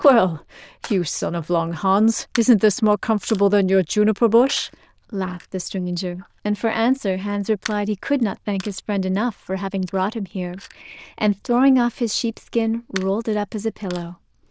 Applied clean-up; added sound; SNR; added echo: neural diffusion model UNIVERSE++.